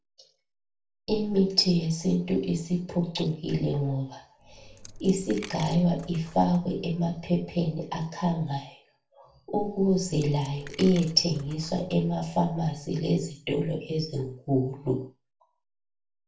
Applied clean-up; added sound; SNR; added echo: none; Coin (dropping); 19 dB; reverberation time 0.4 s.